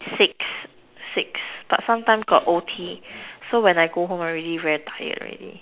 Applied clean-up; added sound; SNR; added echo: none; none; none; none.